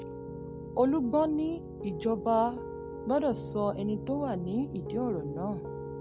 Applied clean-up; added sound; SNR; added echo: none; Piano; 8 dB; none.